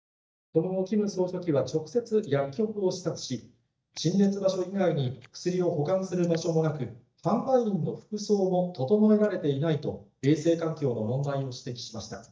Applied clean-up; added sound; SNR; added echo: neural mask model DeepFilterNet 3.